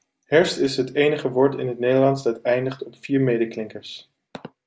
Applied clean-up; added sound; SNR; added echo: none; none; none; none.